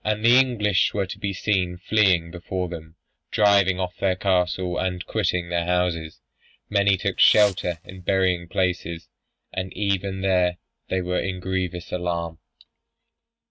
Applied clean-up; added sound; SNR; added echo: neural mask model RNNoise.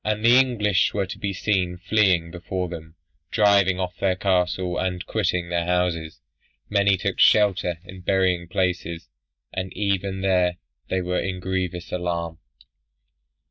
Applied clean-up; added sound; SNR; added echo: neural mask model DeepFilterNet 3.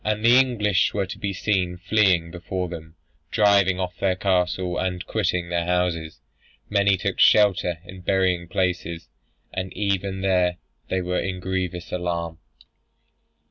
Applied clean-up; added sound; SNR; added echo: none; none; none; none.